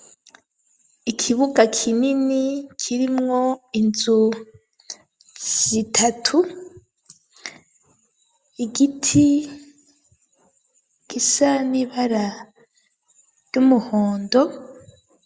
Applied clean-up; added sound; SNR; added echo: none; none; none; none.